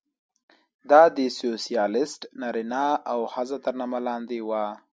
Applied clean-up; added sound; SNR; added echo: none; none; none; none.